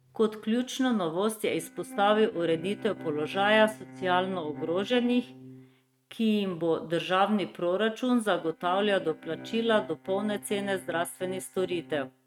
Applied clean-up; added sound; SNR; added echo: neural mask model RNNoise.